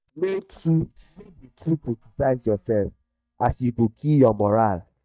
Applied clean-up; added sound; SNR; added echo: neural mask model DeepFilterNet 3.